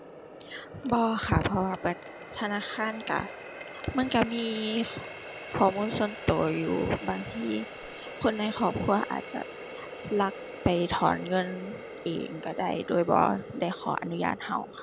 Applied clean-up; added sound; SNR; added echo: none; Water tap, faucet; 12 dB; none.